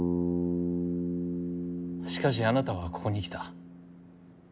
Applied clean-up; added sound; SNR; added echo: none; Bass guitar; -1 dB; none.